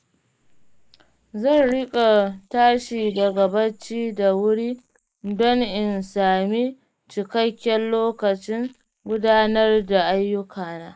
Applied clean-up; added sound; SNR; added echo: neural mask model Resemble Enhance denoiser.